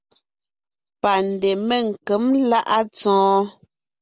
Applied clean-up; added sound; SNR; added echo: none; none; none; none.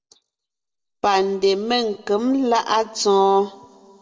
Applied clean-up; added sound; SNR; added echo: none; none; none; reverberation time 1.6 s.